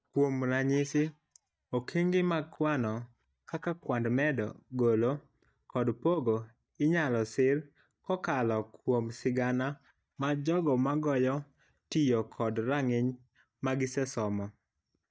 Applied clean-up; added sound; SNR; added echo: neural mask model DeepFilterNet 3.